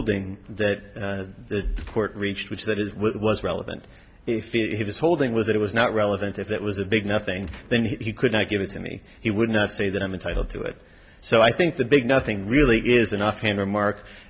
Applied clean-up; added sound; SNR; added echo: none; Gunshot, gunfire; 19 dB; none.